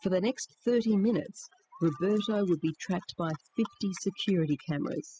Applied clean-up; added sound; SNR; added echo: classical method spectral subtraction.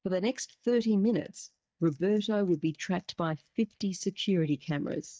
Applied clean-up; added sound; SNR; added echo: neural mask model DeepFilterNet 3.